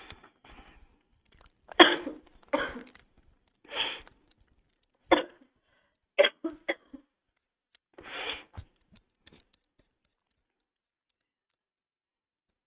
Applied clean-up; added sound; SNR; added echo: neural mask model RNNoise.